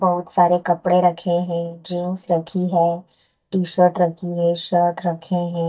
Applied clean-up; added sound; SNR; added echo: neural mask model DeepFilterNet 3.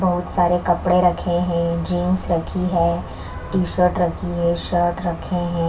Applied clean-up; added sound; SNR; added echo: none; Vehicle horn, car horn, honking; 11 dB; reverberation time 0.2 s.